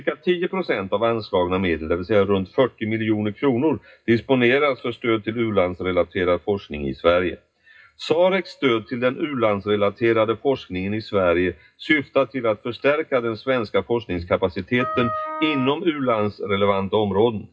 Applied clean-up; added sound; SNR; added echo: classical method WPE with log-MMSE.